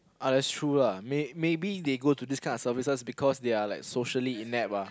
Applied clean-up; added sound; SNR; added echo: none; none; none; none.